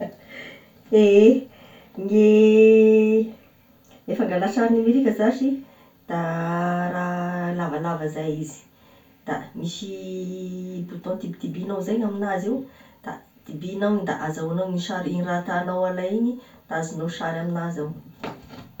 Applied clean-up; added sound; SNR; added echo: none; none; none; reverberation time 0.2 s.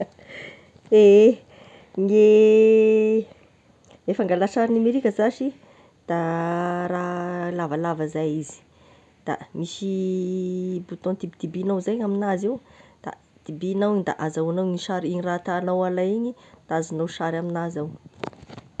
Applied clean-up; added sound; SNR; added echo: none; none; none; none.